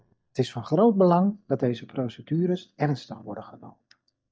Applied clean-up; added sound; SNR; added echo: neural mask model DeepFilterNet 3.